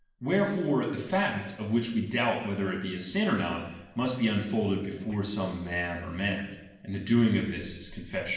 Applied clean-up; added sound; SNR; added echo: neural separator model SepFormer DNS4.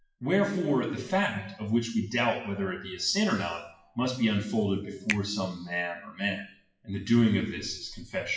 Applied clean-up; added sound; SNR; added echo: classical method WPE with log-MMSE.